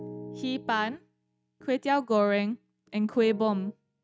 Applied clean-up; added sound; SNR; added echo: neural mask model RNNoise.